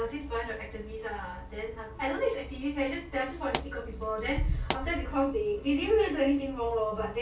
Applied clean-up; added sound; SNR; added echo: none; Explosion; 10 dB; reverberation time 0.3 s.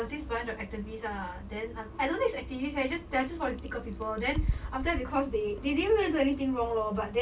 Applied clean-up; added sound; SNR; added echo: none; none; none; none.